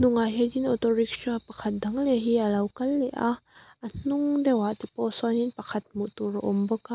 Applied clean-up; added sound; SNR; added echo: none; none; none; none.